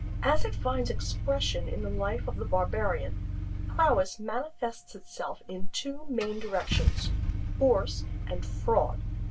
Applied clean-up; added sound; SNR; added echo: none; Engine starting / Car; 3 dB; reverberation time 0.1 s.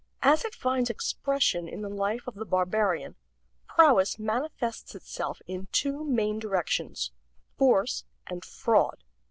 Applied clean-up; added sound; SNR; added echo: none; none; none; none.